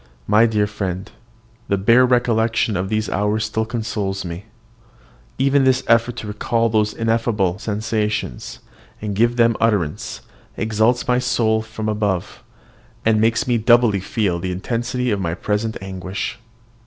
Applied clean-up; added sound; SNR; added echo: none; none; none; none.